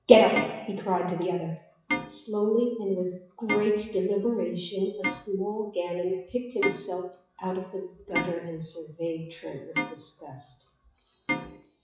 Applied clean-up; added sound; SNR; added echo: classical method WPE with log-MMSE.